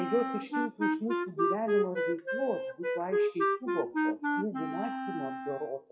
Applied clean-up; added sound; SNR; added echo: classical method WPE with log-MMSE.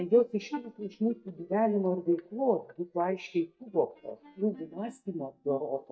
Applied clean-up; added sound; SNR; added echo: neural mask model DeepFilterNet 3.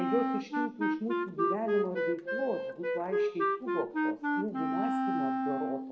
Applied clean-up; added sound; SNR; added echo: none; Wind instrument, woodwind instrument; -4 dB; reverberation time 1.2 s.